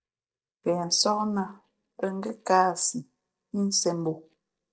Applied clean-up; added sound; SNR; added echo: neural mask model DeepFilterNet 3.